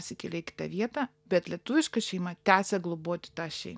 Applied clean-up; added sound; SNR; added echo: none; none; none; none.